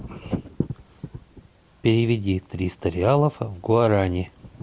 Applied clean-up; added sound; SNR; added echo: none; none; none; none.